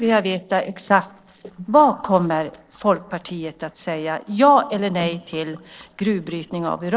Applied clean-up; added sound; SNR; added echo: neural separator model SepFormer DNS4.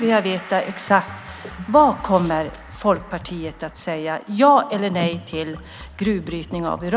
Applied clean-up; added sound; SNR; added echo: none; Gong + Liquid; 19 dB; none.